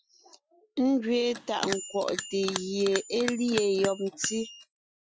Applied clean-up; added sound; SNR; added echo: classical method Wiener filter.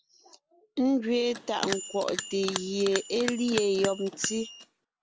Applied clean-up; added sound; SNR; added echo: none; Bell; 8 dB; none.